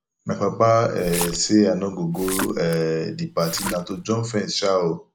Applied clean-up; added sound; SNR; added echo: none; Splash, splatter; 11 dB; none.